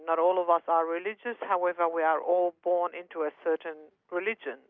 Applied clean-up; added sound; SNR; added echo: none; none; none; none.